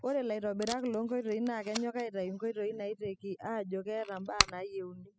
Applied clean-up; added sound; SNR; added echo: classical method spectral subtraction.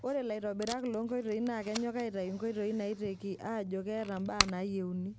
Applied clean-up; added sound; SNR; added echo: none; Packing tape, duct tape; 7 dB; none.